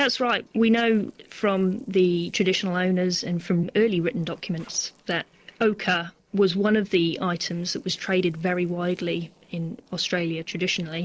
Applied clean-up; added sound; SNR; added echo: neural separator model SepFormer DNS4.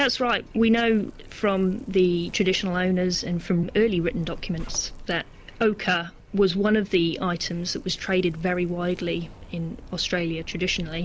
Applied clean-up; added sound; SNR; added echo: none; Zipper (clothing); 17 dB; none.